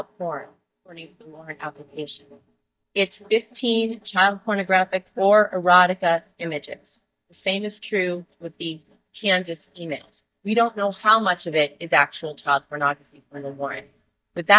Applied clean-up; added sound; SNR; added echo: neural mask model DeepFilterNet 3.